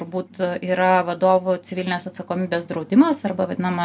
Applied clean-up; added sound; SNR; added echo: none; none; none; none.